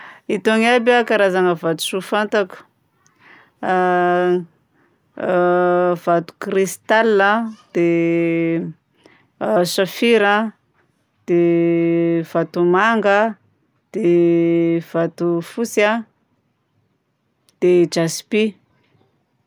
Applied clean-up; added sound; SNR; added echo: none; none; none; none.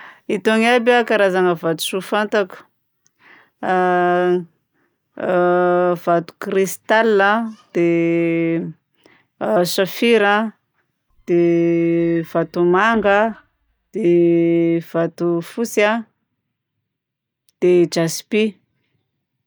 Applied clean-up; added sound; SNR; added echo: neural mask model DeepFilterNet 3.